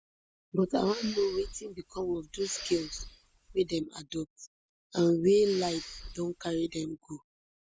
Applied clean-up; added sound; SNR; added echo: none; Respiratory sounds; 14 dB; none.